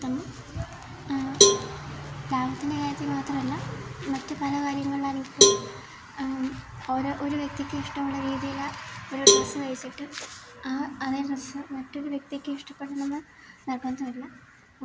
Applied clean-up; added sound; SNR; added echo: none; Cowbell; -4 dB; none.